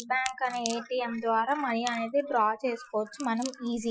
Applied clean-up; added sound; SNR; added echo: classical method Wiener filter.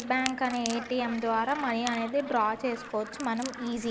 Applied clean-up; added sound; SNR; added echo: none; Gull, seagull + Crack; 12 dB; none.